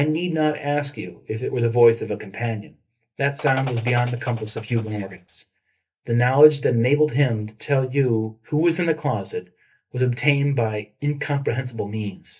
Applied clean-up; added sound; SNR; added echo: neural mask model DeepFilterNet 3.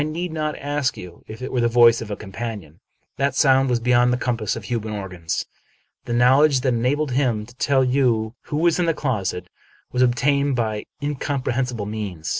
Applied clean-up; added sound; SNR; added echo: none; none; none; none.